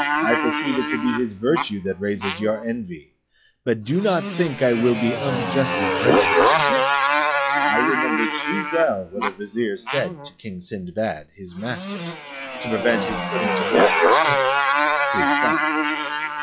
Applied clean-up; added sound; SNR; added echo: classical method log-MMSE.